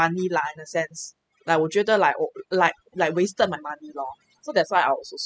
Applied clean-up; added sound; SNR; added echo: classical method spectral subtraction.